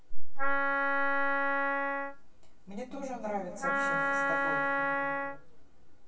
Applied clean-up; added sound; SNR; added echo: none; Wind instrument, woodwind instrument; 0 dB; reverberation time 2.5 s.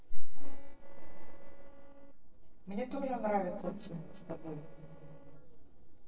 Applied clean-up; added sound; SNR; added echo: neural separator model SepFormer DNS4.